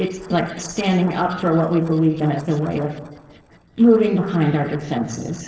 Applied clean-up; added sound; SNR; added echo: neural separator model SepFormer DNS4.